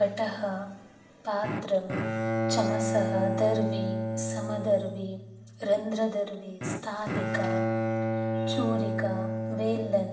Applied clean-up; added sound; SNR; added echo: none; Bowed string instrument; 0 dB; reverberation time 1.0 s.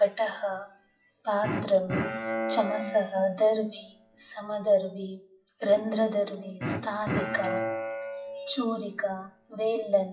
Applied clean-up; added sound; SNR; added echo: classical method WPE with log-MMSE.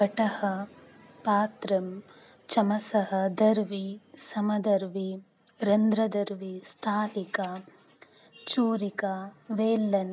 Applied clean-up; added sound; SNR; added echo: none; none; none; none.